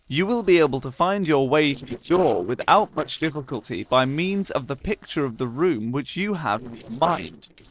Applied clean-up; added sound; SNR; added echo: neural separator model SepFormer DNS4.